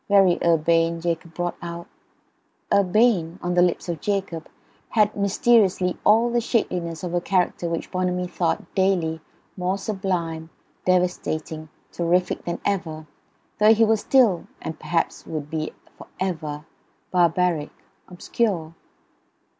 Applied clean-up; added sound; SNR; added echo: none; none; none; none.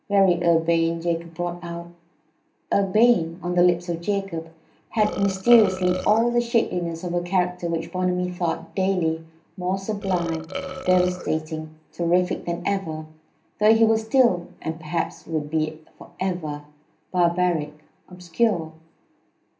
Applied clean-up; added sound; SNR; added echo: none; Burping, eructation; 9 dB; reverberation time 0.3 s.